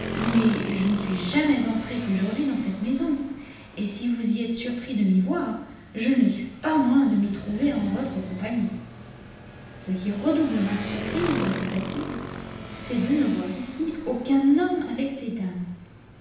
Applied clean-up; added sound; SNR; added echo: none; Motorcycle; 11 dB; reverberation time 0.9 s.